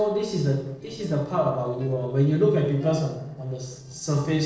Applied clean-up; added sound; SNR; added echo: neural separator model SepFormer DNS4.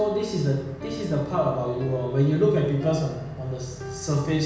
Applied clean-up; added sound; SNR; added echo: none; Piano; 17 dB; reverberation time 1.1 s.